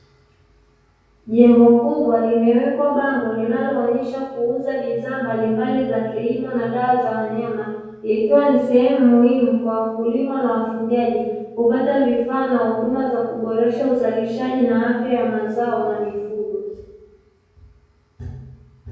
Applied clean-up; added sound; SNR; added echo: none; none; none; reverberation time 1.3 s.